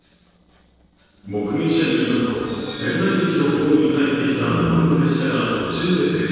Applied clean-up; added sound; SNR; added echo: neural separator model SepFormer DNS4.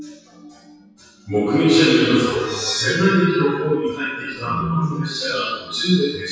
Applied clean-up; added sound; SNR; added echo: classical method WPE with log-MMSE.